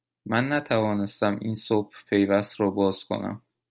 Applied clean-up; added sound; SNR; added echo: none; none; none; none.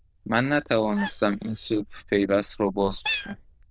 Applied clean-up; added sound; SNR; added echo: neural diffusion model UNIVERSE++.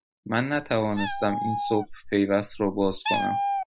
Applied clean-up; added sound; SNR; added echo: classical method Wiener filter.